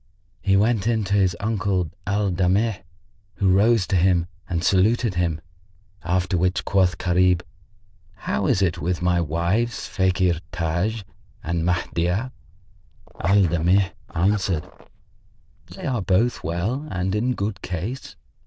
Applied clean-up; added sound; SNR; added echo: neural diffusion model UNIVERSE++.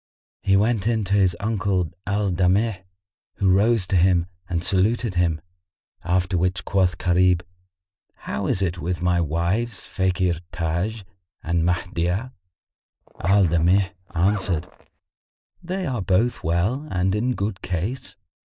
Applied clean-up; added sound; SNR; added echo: neural mask model DeepFilterNet 3.